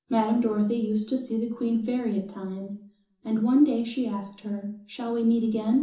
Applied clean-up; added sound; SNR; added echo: none; none; none; reverberation time 0.7 s.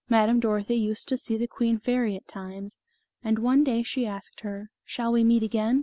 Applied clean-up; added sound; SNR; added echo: none; none; none; none.